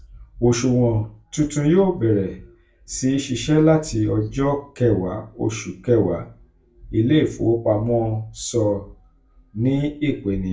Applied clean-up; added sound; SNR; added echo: none; none; none; reverberation time 0.3 s.